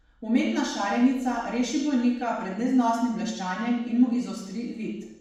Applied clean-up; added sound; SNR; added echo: none; none; none; reverberation time 0.7 s.